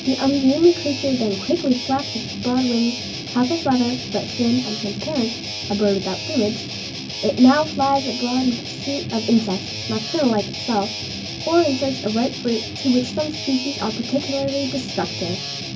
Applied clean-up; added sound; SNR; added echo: none; Guitar; 8 dB; reverberation time 0.3 s.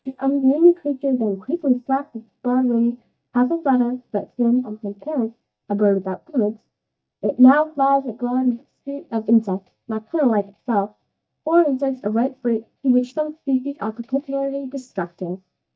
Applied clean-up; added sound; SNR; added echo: neural mask model DeepFilterNet 3.